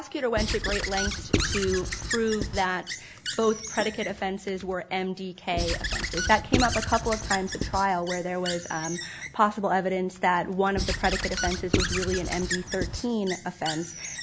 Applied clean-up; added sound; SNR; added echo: none; Squeak / Writing; 4 dB; none.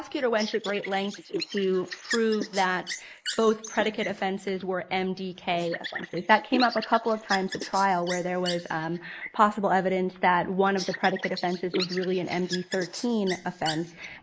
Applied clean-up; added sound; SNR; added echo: neural mask model Resemble Enhance denoiser.